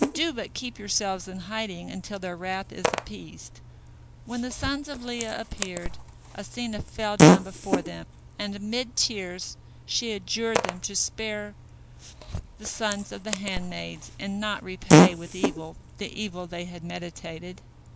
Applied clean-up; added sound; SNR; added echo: none; Fart; -5 dB; none.